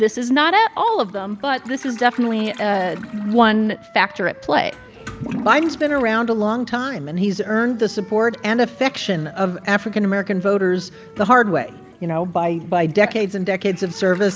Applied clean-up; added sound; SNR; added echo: none; Toilet flush / Liquid + Wind instrument, woodwind instrument; 19 dB; none.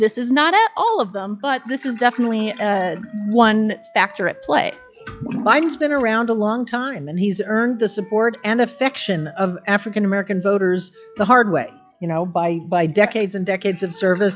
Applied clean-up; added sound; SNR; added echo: classical method log-MMSE.